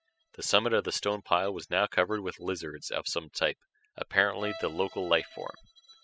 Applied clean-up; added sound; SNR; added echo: classical method spectral subtraction.